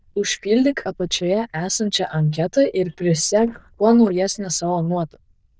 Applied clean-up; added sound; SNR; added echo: neural diffusion model UNIVERSE++.